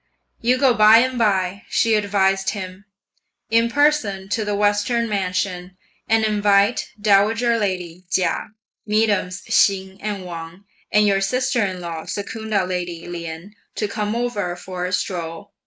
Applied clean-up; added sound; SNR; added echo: neural mask model Resemble Enhance denoiser.